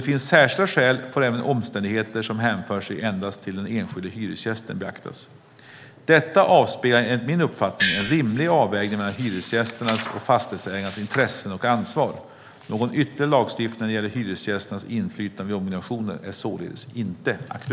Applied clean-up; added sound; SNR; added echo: none; Gong; 0 dB; none.